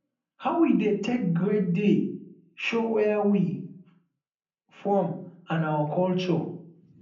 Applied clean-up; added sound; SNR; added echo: none; none; none; reverberation time 0.6 s.